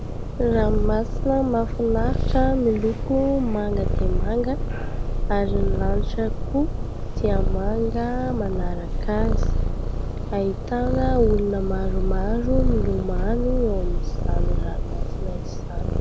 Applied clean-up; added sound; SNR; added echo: none; Purr; -3 dB; none.